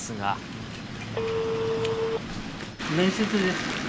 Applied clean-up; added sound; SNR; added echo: none; Telephone; 4 dB; none.